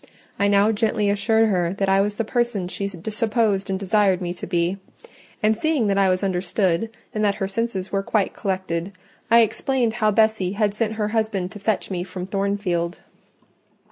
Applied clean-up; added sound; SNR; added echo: none; none; none; none.